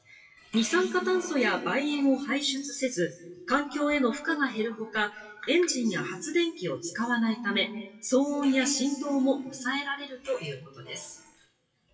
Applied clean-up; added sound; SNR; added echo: classical method WPE with log-MMSE.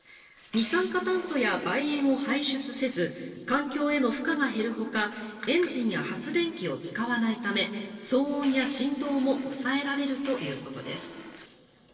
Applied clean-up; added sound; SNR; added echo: neural separator model SepFormer DNS4.